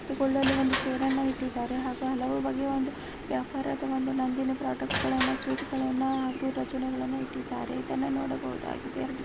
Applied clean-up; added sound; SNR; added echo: none; Crushing; 9 dB; none.